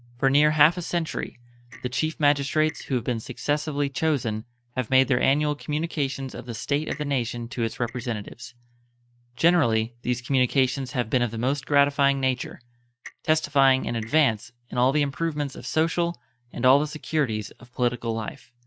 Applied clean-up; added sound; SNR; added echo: neural mask model RNNoise.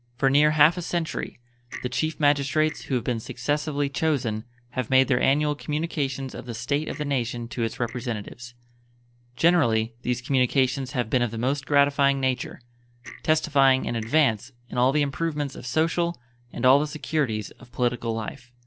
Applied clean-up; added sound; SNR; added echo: neural separator model SepFormer DNS4.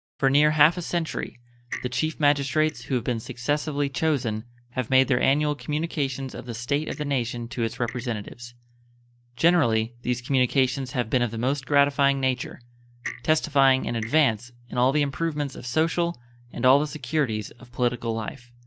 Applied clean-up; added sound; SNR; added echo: neural mask model DeepFilterNet 3.